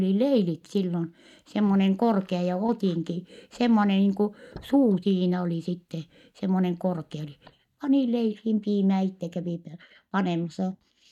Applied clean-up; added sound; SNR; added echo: neural mask model DeepFilterNet 3.